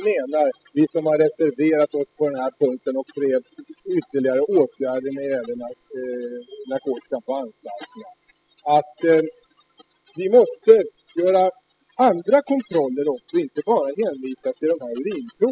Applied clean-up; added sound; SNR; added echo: classical method spectral subtraction.